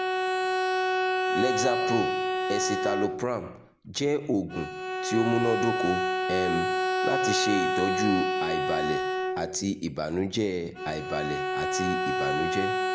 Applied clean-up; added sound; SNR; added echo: none; Bowed string instrument; -2 dB; none.